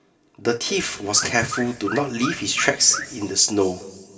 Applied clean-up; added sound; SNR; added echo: none; Alarm / Car; 10 dB; reverberation time 2.6 s.